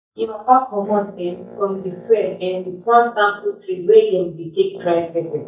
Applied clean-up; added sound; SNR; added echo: neural mask model DeepFilterNet 3.